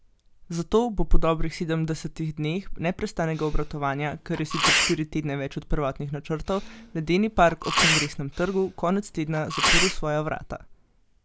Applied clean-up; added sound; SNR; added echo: none; Sneeze; 3 dB; none.